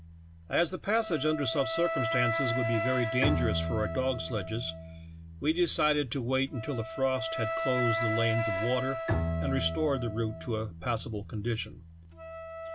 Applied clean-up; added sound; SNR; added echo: none; Bowed string instrument + Wind instrument, woodwind instrument; 3 dB; none.